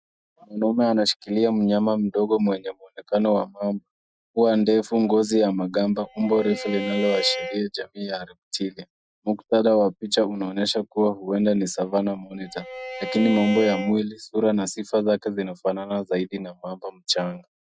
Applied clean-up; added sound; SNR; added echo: classical method Wiener filter.